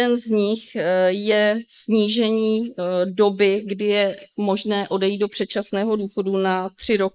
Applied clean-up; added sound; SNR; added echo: neural mask model Resemble Enhance denoiser.